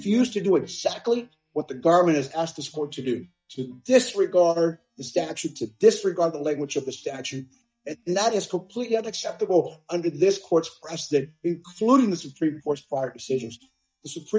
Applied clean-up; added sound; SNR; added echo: neural mask model DeepFilterNet 3.